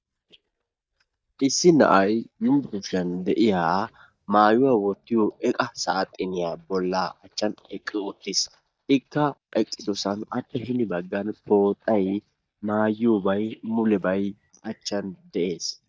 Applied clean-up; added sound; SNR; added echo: neural mask model DeepFilterNet 3.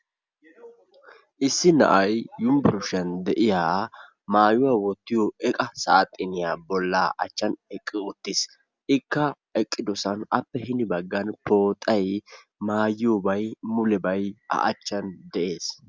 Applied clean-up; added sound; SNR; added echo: none; none; none; none.